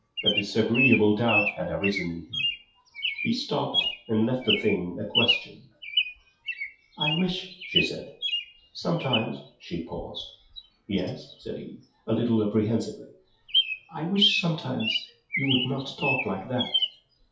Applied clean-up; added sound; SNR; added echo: classical method WPE with log-MMSE.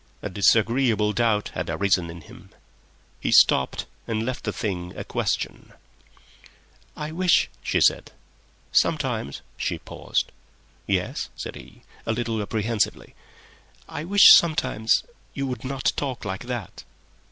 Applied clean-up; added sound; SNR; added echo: none; none; none; none.